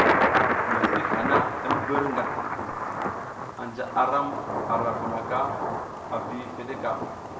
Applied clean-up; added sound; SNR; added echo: none; Thunder; -4 dB; reverberation time 1.7 s.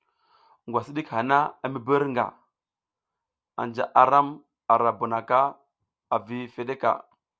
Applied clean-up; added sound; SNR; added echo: none; none; none; none.